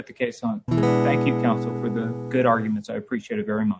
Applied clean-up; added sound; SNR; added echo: none; Acoustic guitar / Strum; -2 dB; none.